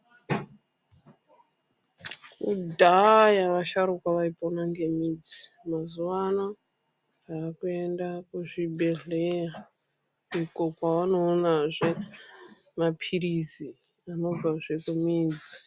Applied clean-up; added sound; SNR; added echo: none; none; none; none.